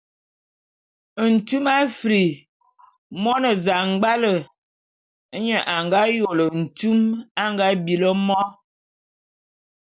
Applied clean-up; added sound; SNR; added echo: none; none; none; none.